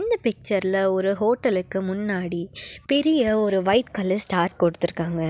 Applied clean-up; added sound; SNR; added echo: none; none; none; none.